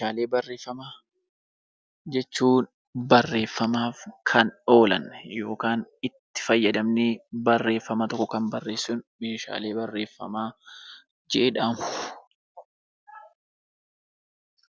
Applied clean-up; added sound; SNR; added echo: none; none; none; none.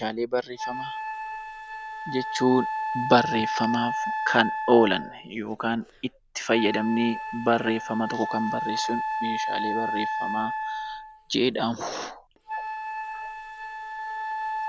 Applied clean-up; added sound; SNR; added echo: none; Wind instrument, woodwind instrument; 4 dB; none.